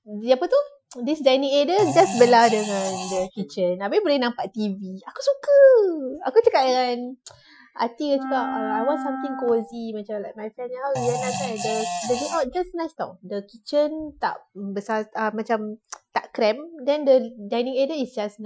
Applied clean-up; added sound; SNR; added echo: classical method Wiener filter.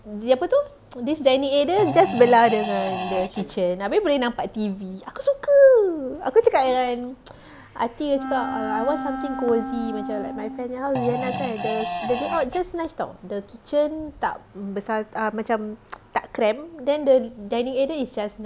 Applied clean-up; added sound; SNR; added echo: none; Fart + Wind instrument, woodwind instrument; 7 dB; none.